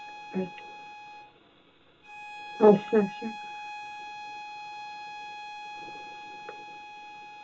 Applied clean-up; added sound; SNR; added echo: none; Bowed string instrument; 11 dB; reverberation time 0.2 s.